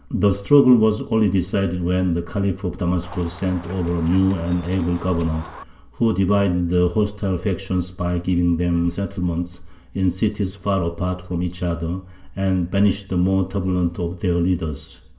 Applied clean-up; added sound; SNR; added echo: none; Chicken, rooster; 18 dB; reverberation time 0.7 s.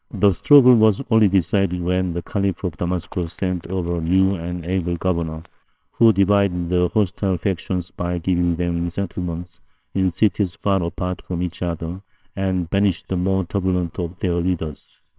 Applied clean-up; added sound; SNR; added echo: neural separator model SepFormer WHAMR!.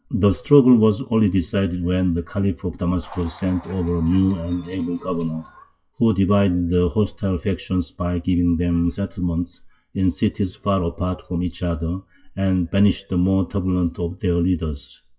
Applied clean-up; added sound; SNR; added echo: classical method WPE with log-MMSE.